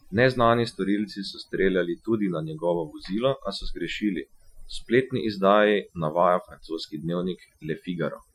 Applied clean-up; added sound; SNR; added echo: classical method Wiener filter.